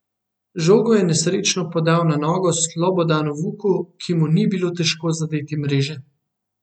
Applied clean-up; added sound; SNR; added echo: none; none; none; none.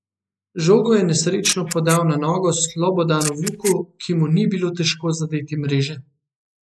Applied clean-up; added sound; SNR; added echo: neural mask model Resemble Enhance denoiser.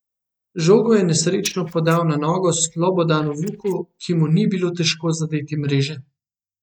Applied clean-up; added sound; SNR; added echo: neural mask model DeepFilterNet 3.